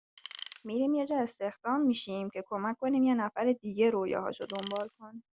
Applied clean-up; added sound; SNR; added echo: none; Tools; 13 dB; none.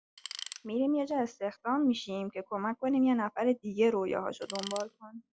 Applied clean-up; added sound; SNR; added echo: classical method log-MMSE.